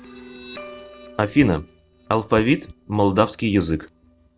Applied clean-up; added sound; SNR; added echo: neural separator model SepFormer DNS4.